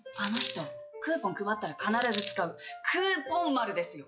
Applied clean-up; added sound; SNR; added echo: classical method log-MMSE.